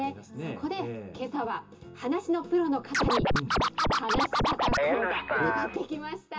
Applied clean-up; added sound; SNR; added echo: none; Scratching (performance technique); -4 dB; reverberation time 0.2 s.